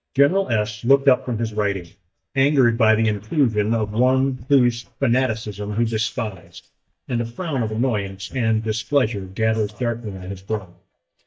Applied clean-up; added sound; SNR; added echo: neural mask model DeepFilterNet 3.